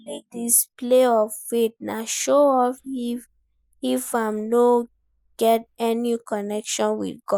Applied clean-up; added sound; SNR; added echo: neural mask model Resemble Enhance denoiser.